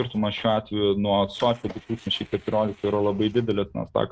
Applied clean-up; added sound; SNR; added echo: neural mask model RNNoise.